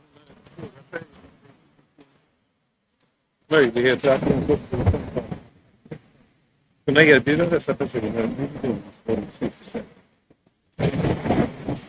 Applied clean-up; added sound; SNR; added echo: neural mask model RNNoise.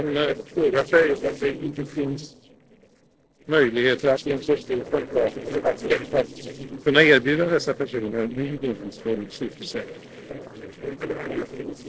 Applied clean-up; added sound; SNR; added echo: neural separator model SepFormer DNS4.